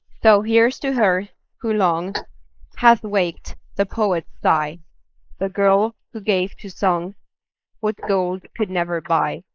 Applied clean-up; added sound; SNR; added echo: neural mask model Resemble Enhance denoiser.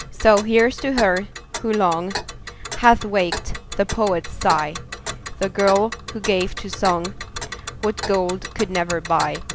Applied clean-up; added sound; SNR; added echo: none; Tick; 10 dB; none.